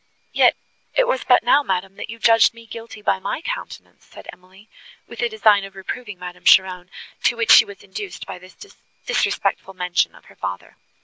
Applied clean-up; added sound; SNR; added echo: none; none; none; none.